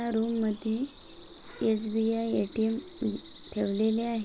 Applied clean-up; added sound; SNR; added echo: none; Bird vocalization, bird call, bird song; 16 dB; none.